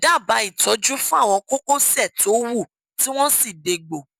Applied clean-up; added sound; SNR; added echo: none; none; none; none.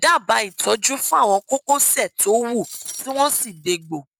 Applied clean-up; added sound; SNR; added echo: neural mask model RNNoise.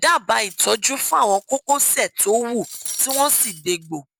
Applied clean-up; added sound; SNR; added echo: none; Cutlery, silverware; 14 dB; none.